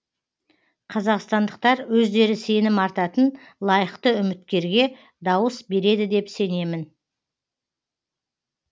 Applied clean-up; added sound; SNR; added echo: none; none; none; none.